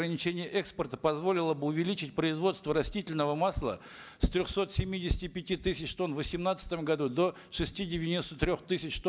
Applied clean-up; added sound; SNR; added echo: none; none; none; none.